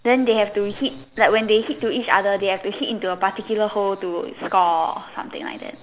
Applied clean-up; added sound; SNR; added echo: none; none; none; none.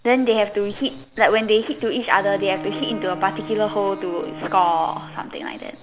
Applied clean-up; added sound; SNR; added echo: none; Bowed string instrument; 12 dB; none.